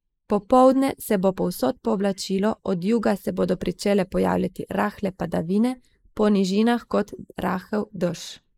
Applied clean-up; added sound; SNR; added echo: neural mask model Resemble Enhance denoiser.